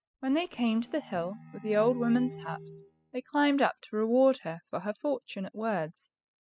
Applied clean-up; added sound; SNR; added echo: classical method spectral subtraction.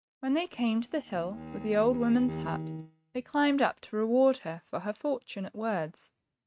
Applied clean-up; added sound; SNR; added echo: neural mask model RNNoise.